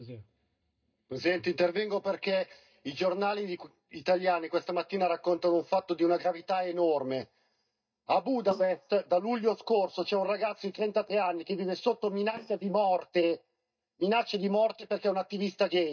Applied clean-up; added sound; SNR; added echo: neural mask model DeepFilterNet 3.